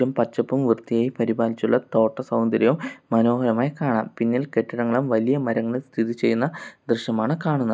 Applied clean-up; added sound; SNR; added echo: none; none; none; none.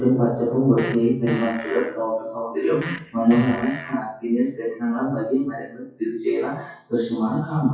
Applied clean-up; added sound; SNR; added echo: classical method WPE with log-MMSE.